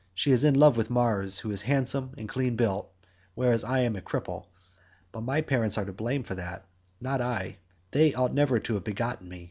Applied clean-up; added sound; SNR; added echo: none; none; none; none.